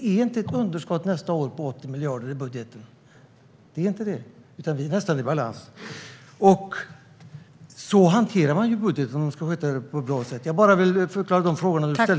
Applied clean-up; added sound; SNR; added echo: none; none; none; none.